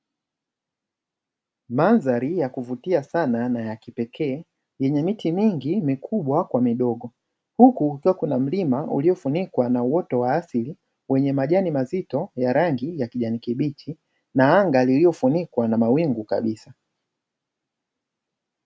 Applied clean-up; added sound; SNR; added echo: none; none; none; none.